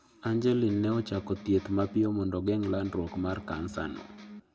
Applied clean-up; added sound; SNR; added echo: none; Electric guitar; 17 dB; reverberation time 0.8 s.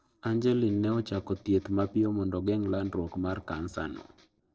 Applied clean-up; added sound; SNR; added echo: neural separator model SepFormer DNS4.